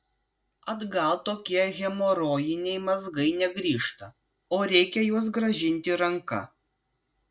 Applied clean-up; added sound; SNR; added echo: none; none; none; none.